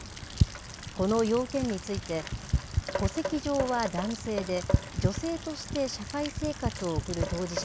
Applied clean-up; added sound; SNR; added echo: none; Rain; 1 dB; none.